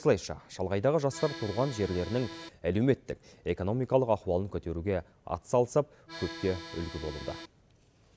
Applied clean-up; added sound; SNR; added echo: none; Accordion; 12 dB; none.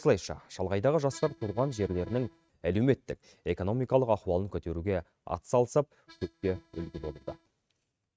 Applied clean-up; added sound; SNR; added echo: neural mask model RNNoise.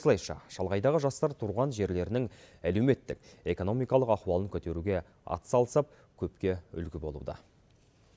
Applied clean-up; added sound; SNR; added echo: none; none; none; none.